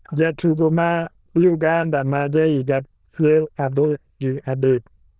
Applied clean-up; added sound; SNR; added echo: neural diffusion model UNIVERSE++.